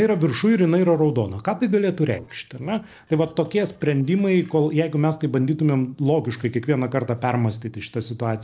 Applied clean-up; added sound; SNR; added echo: neural separator model SepFormer DNS4.